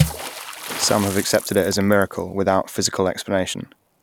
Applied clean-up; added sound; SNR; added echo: none; Water / Splash, splatter; 8 dB; none.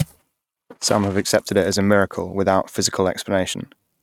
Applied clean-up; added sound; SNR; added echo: neural mask model RNNoise.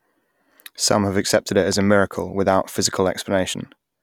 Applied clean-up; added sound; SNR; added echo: none; none; none; none.